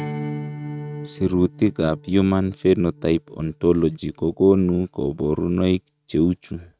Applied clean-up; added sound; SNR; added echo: neural mask model RNNoise.